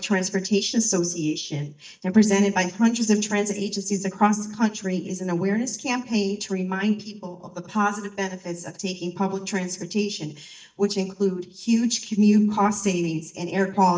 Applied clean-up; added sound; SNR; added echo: neural mask model DeepFilterNet 3.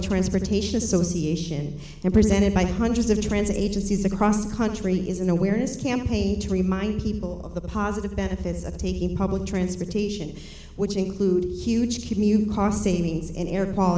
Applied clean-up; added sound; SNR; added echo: none; none; none; none.